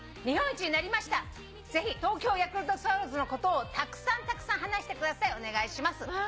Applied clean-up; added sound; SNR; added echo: none; none; none; none.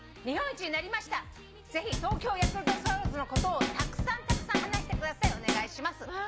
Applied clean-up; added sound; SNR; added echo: none; Drum / Drum kit; -3 dB; none.